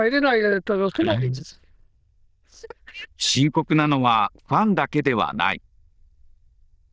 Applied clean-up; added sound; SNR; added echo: neural diffusion model UNIVERSE++.